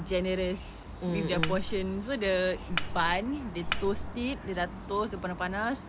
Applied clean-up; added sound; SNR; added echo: none; Cutlery, silverware; 1 dB; none.